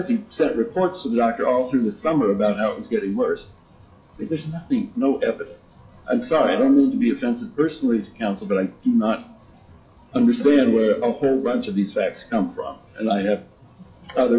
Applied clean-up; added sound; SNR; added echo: classical method WPE with log-MMSE.